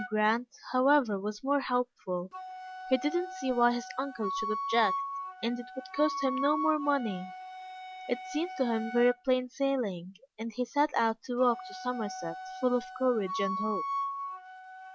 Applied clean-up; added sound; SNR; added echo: none; Wind instrument, woodwind instrument; 8 dB; none.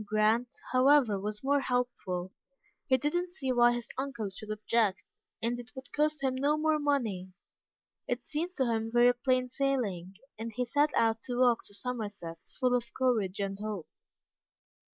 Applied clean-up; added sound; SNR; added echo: neural mask model Resemble Enhance denoiser.